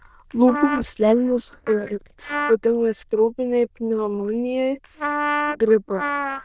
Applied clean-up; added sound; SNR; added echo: neural diffusion model UNIVERSE++.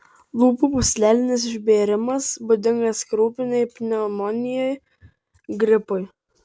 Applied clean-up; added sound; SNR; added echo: none; none; none; none.